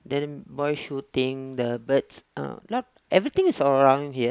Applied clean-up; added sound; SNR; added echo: none; none; none; none.